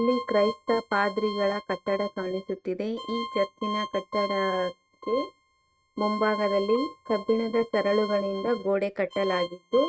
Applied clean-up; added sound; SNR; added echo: neural mask model RNNoise.